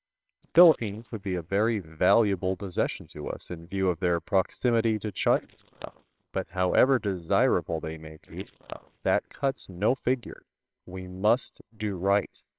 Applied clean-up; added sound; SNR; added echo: neural separator model SepFormer WHAMR!.